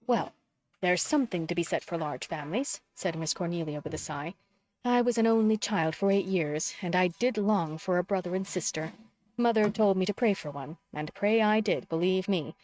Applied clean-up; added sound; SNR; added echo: neural mask model RNNoise.